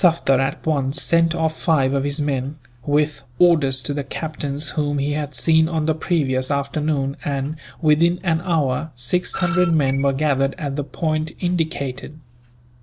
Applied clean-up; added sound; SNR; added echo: none; Screech; 12 dB; none.